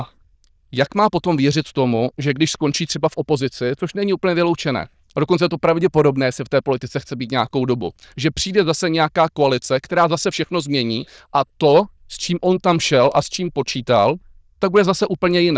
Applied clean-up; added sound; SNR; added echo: neural diffusion model UNIVERSE++.